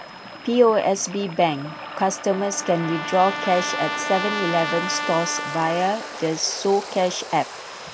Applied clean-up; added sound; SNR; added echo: none; Trumpet + Waves, surf; 8 dB; none.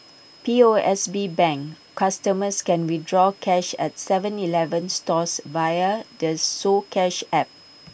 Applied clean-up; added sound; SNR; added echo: none; none; none; none.